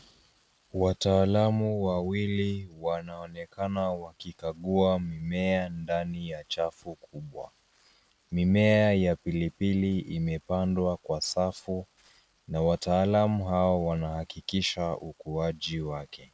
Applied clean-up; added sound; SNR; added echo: none; none; none; none.